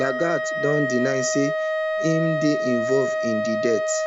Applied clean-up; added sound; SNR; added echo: none; Wind instrument, woodwind instrument; 0 dB; none.